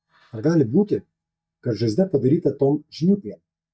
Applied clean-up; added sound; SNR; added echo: neural mask model DeepFilterNet 3.